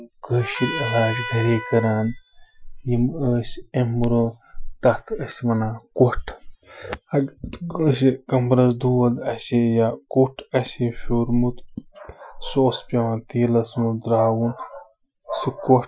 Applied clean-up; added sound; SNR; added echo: classical method Wiener filter.